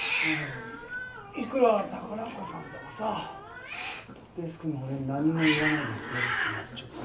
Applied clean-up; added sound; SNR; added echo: none; Hiss; 3 dB; reverberation time 0.3 s.